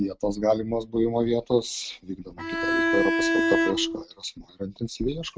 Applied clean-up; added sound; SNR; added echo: neural mask model RNNoise.